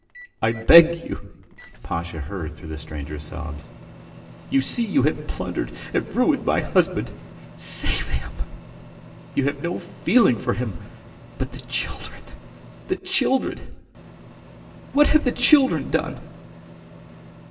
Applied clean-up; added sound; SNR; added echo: none; Microwave oven; 19 dB; reverberation time 0.8 s.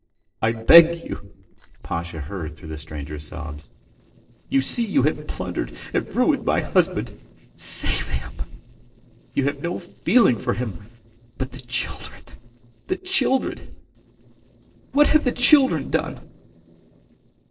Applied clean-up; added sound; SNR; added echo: neural separator model SepFormer DNS4.